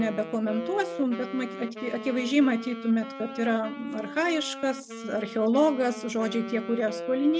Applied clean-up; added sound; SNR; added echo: none; Wind instrument, woodwind instrument; 11 dB; none.